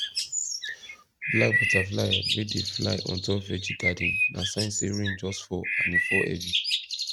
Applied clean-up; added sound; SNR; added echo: neural mask model RNNoise.